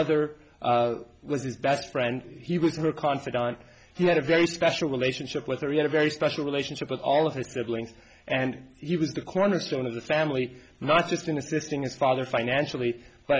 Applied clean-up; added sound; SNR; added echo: none; none; none; none.